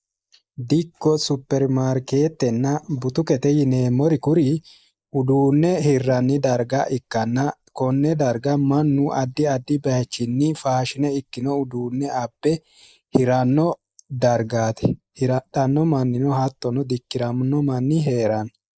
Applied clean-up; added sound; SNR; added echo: neural mask model Resemble Enhance denoiser.